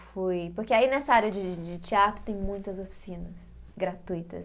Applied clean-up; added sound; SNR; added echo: none; none; none; none.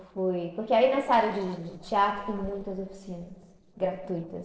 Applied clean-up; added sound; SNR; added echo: neural separator model SepFormer DNS4.